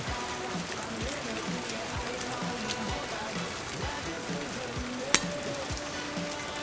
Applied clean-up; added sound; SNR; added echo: none; Rain + Shatter; 0 dB; none.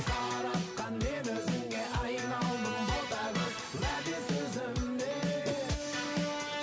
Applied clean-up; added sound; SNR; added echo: none; none; none; none.